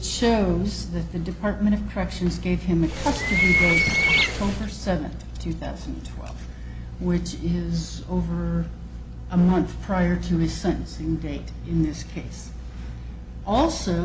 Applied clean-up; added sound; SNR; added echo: none; Bird; -3 dB; none.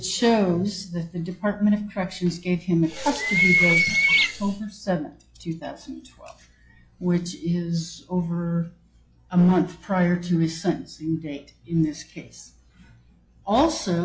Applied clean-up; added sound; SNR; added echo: classical method log-MMSE.